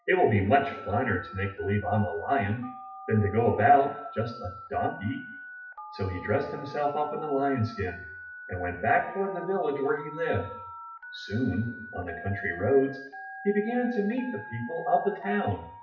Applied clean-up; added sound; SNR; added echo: classical method WPE with log-MMSE.